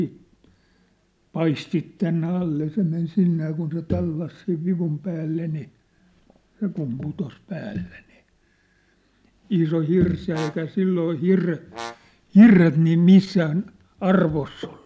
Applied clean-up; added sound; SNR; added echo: none; Brass instrument; 19 dB; none.